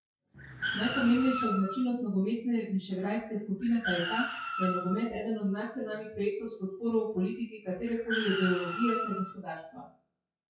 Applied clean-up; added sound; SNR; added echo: classical method WPE with log-MMSE.